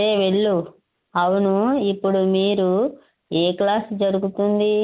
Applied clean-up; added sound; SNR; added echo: none; none; none; none.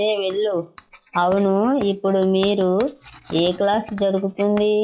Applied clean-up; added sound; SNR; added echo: classical method log-MMSE.